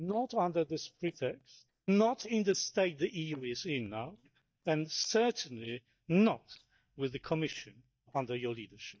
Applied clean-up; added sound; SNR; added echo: neural mask model DeepFilterNet 3.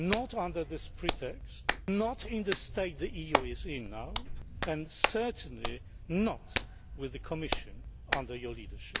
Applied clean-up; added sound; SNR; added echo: none; Hands; 0 dB; none.